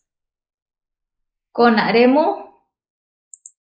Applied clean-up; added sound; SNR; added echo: neural mask model Resemble Enhance denoiser.